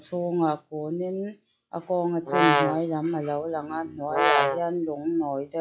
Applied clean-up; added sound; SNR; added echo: classical method log-MMSE.